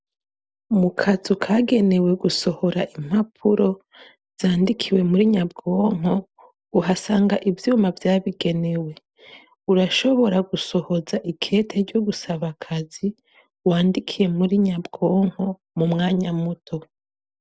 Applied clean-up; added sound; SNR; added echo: none; none; none; none.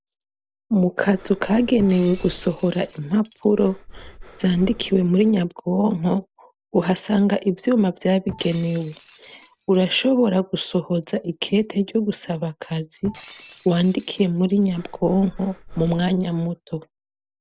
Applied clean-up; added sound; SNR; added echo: none; Shatter + Breathing; 20 dB; none.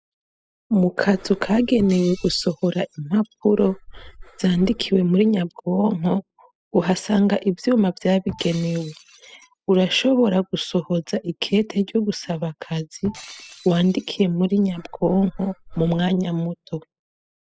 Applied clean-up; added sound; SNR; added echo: classical method spectral subtraction.